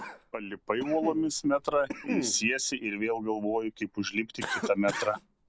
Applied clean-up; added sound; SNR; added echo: none; Cough; 9 dB; none.